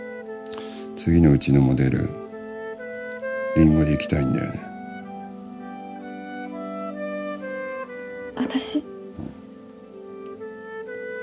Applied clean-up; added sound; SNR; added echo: none; Wind instrument, woodwind instrument; 10 dB; none.